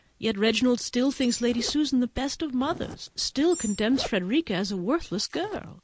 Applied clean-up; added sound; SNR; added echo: neural mask model Resemble Enhance denoiser.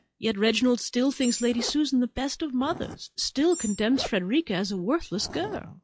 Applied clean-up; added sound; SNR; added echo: classical method log-MMSE.